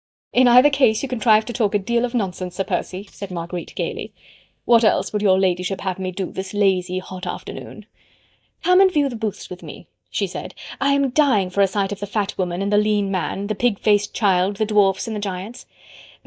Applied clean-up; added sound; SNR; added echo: neural mask model DeepFilterNet 3.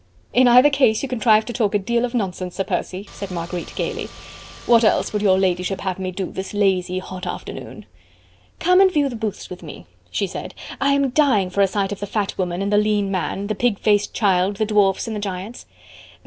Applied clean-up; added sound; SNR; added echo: none; Car; 19 dB; none.